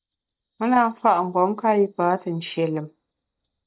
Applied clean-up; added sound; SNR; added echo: neural mask model DeepFilterNet 3.